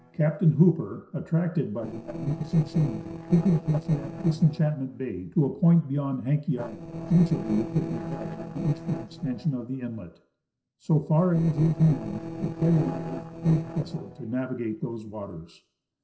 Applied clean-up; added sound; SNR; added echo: neural separator model SepFormer DNS4.